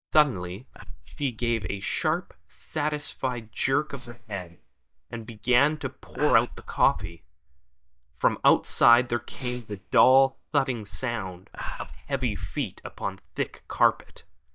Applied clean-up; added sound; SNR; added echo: neural mask model DeepFilterNet 3.